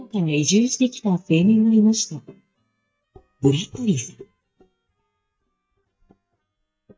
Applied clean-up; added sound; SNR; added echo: neural mask model DeepFilterNet 3.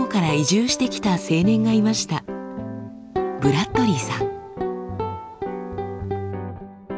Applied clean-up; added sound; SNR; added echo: none; none; none; none.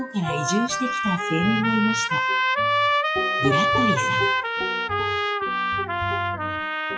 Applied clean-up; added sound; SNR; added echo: classical method WPE with log-MMSE.